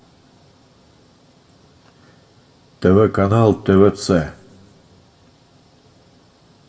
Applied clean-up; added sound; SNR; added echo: none; none; none; reverberation time 0.5 s.